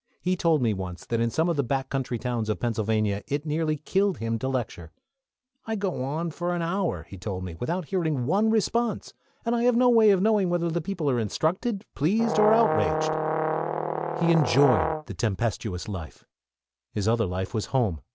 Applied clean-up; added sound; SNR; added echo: none; Brass instrument; 1 dB; none.